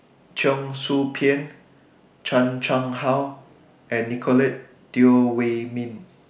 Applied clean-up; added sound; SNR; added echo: none; none; none; none.